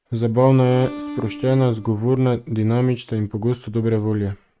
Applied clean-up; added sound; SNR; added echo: neural mask model RNNoise.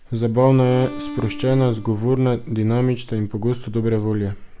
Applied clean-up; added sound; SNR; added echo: none; Bowed string instrument; 18 dB; none.